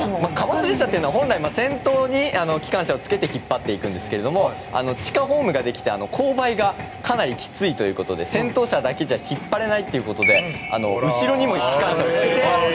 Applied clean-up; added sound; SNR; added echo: none; none; none; none.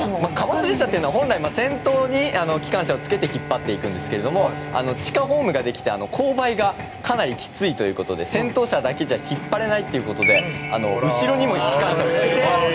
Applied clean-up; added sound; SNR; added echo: none; Bowed string instrument; 15 dB; none.